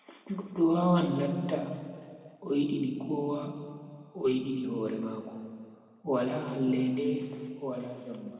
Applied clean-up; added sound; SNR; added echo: none; none; none; reverberation time 2.2 s.